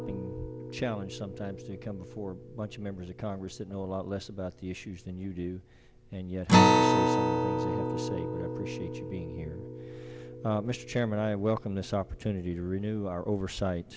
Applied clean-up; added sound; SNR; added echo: none; Acoustic guitar; -3 dB; none.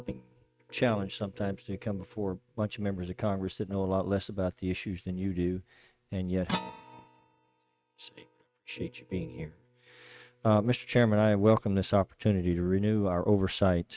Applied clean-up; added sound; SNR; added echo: neural mask model RNNoise.